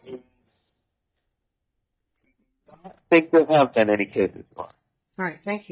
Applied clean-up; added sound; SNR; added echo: neural mask model DeepFilterNet 3.